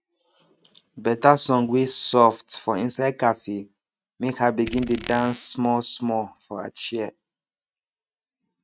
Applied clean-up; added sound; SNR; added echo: neural mask model RNNoise.